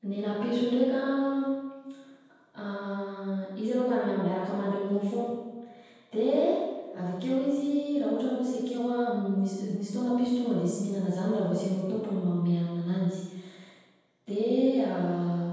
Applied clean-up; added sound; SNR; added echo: none; none; none; reverberation time 1.2 s.